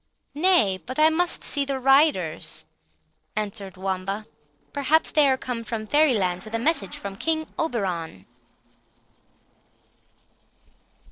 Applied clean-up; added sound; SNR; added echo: neural separator model SepFormer DNS4.